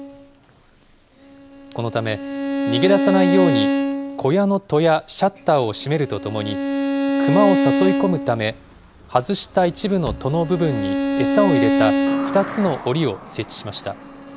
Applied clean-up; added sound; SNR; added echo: none; Bowed string instrument; 2 dB; none.